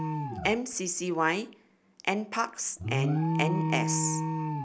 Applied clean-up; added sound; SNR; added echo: none; Alarm; 0 dB; none.